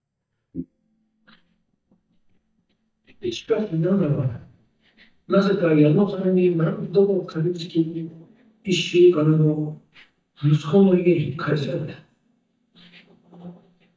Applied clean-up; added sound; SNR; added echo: neural mask model DeepFilterNet 3.